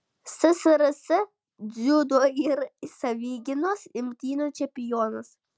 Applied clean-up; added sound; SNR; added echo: none; none; none; none.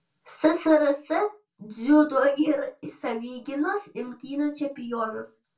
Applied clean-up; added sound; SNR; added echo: none; none; none; reverberation time 0.2 s.